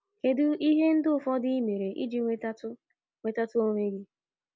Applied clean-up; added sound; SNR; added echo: none; none; none; none.